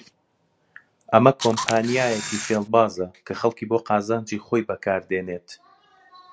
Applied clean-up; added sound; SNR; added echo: none; Camera; 7 dB; none.